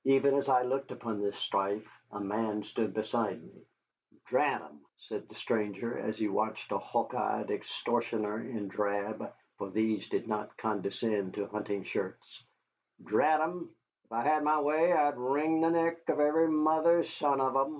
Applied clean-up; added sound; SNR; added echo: none; none; none; none.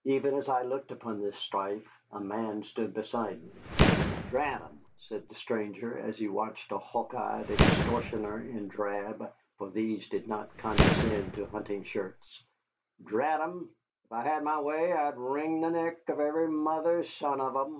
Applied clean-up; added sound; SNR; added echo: none; Fireworks; -2 dB; none.